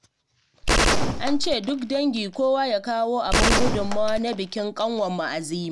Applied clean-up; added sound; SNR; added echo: none; Gunshot, gunfire; -1 dB; none.